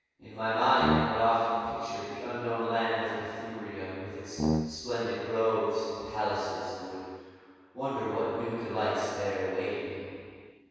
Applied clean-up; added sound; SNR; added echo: none; Brass instrument; 0 dB; reverberation time 2.2 s.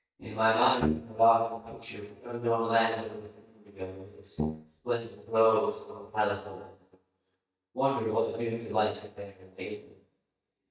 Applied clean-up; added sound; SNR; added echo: neural mask model DeepFilterNet 3.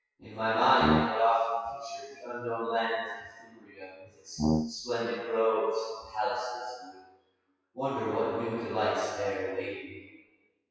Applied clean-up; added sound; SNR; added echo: classical method WPE with log-MMSE.